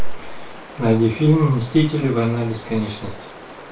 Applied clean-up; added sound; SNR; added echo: none; Stream; 19 dB; reverberation time 0.3 s.